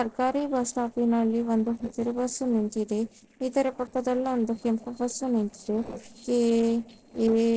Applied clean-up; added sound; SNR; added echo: neural separator model SepFormer DNS4.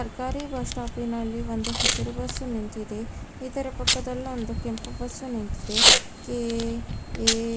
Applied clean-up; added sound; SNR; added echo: none; Packing tape, duct tape / Tearing; -2 dB; none.